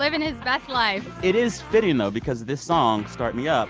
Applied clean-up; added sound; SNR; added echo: none; none; none; none.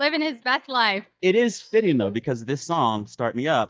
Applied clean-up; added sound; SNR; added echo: neural mask model DeepFilterNet 3.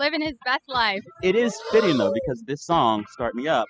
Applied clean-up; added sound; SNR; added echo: classical method spectral subtraction.